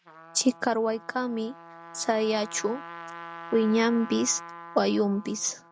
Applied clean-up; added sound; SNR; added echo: none; Trumpet; 16 dB; none.